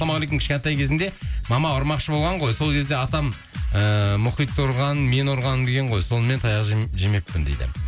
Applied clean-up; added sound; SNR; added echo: none; none; none; none.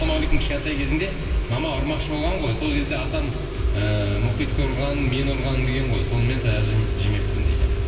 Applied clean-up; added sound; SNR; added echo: none; Engine starting; 3 dB; reverberation time 2.5 s.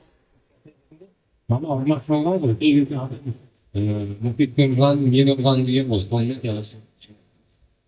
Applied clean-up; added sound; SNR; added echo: neural mask model DeepFilterNet 3.